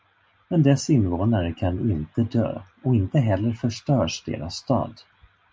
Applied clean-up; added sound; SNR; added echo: none; none; none; none.